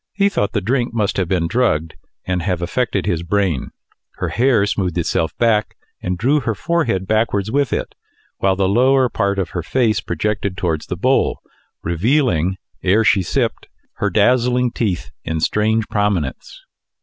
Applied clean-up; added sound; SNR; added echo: none; none; none; none.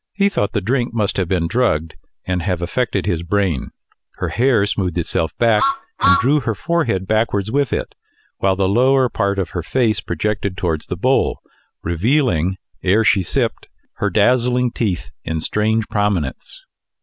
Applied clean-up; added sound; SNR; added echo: none; Truck; 3 dB; none.